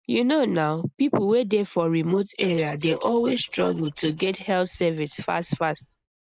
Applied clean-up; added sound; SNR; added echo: neural mask model Resemble Enhance denoiser.